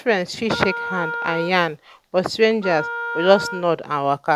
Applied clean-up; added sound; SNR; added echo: none; Wind instrument, woodwind instrument; 9 dB; none.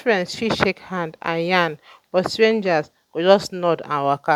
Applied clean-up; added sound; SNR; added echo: none; none; none; none.